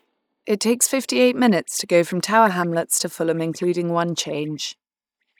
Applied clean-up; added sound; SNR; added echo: neural mask model DeepFilterNet 3.